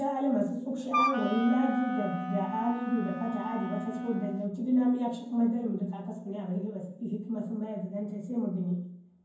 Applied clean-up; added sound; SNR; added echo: none; Wind instrument, woodwind instrument; 4 dB; reverberation time 0.9 s.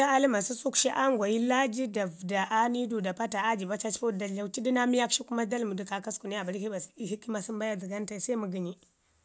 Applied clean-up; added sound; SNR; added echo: none; none; none; none.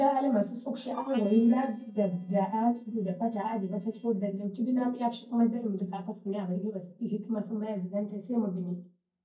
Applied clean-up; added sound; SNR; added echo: neural mask model DeepFilterNet 3.